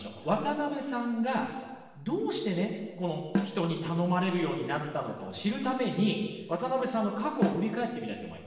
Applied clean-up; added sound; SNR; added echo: none; Snare drum; 1 dB; reverberation time 1.3 s.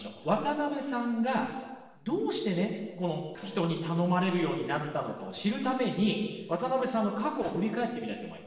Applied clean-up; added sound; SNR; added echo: neural separator model SepFormer DNS4.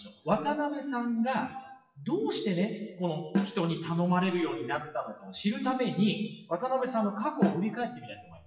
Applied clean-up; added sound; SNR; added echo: classical method WPE with log-MMSE.